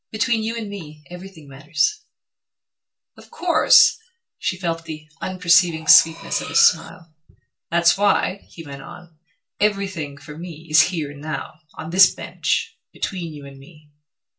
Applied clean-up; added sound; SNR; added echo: none; Cutlery, silverware; 14 dB; reverberation time 0.2 s.